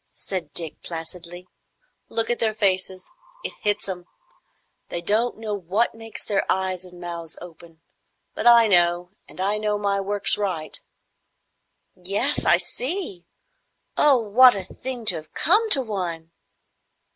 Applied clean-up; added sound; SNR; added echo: none; none; none; none.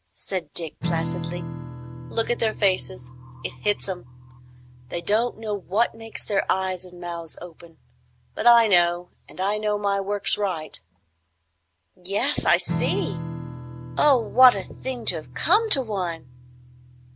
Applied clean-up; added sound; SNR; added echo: none; Strum; 10 dB; none.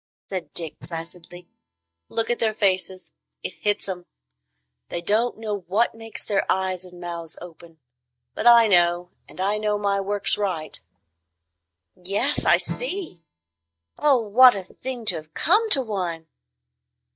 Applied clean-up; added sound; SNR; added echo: neural mask model DeepFilterNet 3.